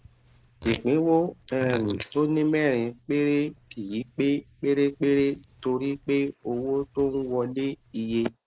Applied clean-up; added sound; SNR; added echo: neural mask model Resemble Enhance denoiser.